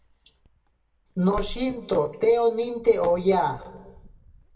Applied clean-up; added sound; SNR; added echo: none; Wind; 18 dB; reverberation time 0.2 s.